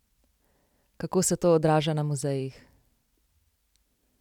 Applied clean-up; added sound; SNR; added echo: none; none; none; none.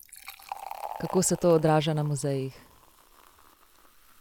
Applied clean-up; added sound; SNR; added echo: none; Fill (with liquid); 15 dB; none.